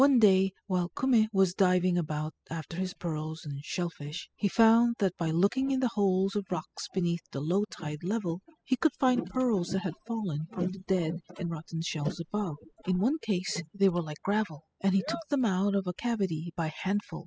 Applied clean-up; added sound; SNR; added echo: classical method spectral subtraction.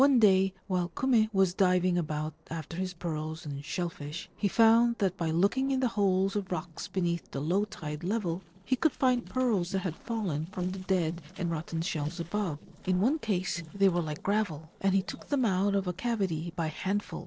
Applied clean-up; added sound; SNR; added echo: neural separator model SepFormer DNS4.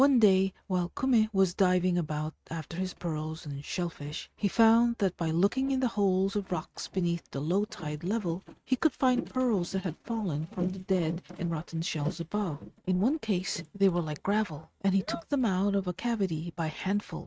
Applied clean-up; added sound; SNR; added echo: neural mask model RNNoise.